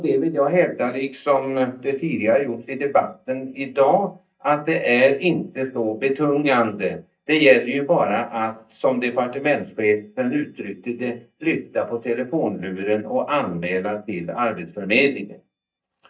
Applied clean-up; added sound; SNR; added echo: neural mask model DeepFilterNet 3.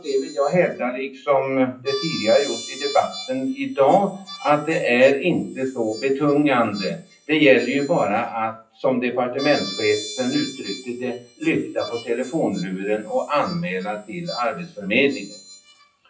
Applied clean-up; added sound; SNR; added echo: classical method WPE with log-MMSE.